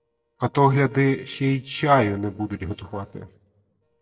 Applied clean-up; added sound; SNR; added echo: neural separator model SepFormer DNS4.